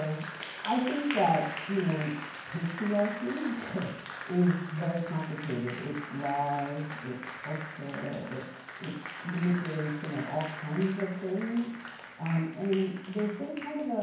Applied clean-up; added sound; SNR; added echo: none; Applause; 10 dB; reverberation time 0.9 s.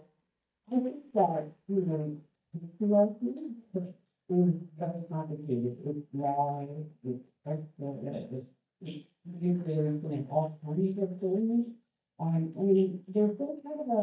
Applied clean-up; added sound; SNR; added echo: neural mask model DeepFilterNet 3.